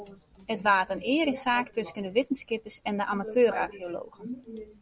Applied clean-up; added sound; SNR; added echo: none; none; none; none.